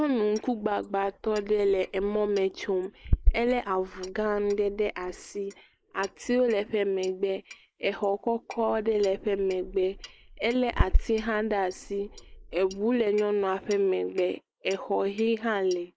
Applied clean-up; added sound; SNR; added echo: neural mask model Resemble Enhance denoiser.